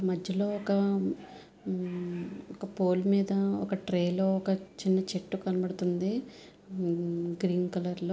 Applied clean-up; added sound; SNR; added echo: none; none; none; none.